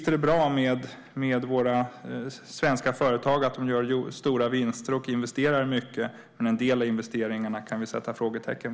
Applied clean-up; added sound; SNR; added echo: none; none; none; none.